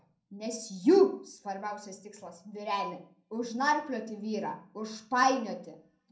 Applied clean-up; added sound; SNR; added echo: none; none; none; reverberation time 0.5 s.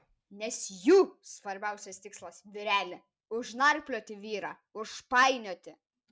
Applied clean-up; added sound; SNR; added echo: none; none; none; none.